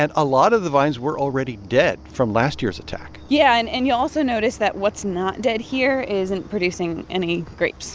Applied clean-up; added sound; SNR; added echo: none; none; none; none.